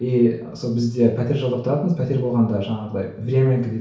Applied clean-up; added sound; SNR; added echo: none; none; none; reverberation time 0.6 s.